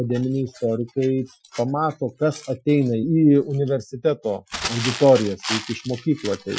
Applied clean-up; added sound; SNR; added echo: classical method Wiener filter.